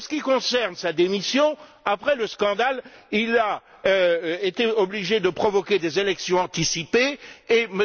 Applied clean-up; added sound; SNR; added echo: none; none; none; none.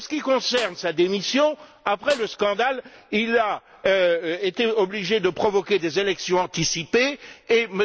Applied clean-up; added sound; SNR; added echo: none; Snare drum; 18 dB; none.